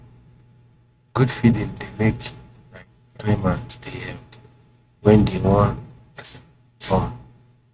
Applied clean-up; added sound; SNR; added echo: neural mask model RNNoise.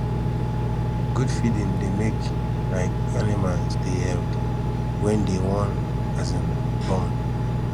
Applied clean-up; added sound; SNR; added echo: none; Engine; -5 dB; none.